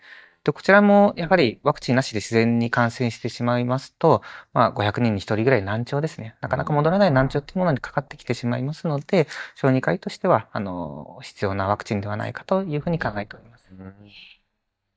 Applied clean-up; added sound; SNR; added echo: neural mask model DeepFilterNet 3.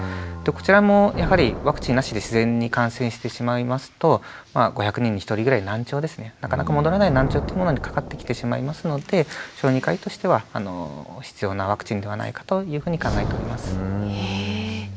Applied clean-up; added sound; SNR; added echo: none; Thunder; 12 dB; none.